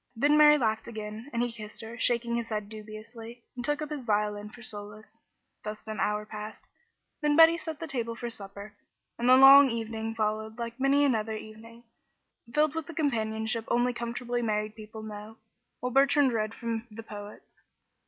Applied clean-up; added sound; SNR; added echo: none; none; none; none.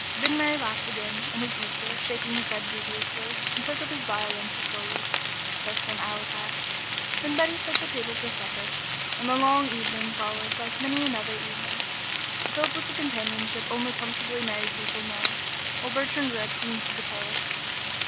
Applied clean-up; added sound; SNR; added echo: none; Frying (food); -2 dB; none.